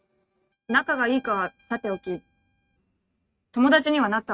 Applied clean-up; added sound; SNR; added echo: neural mask model RNNoise.